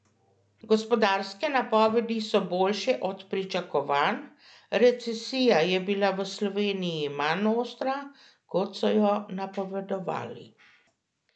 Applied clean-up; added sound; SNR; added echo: none; none; none; none.